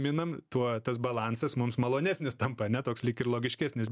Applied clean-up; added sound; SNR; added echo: none; none; none; none.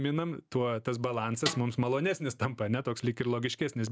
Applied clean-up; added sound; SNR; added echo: none; Snare drum; 8 dB; none.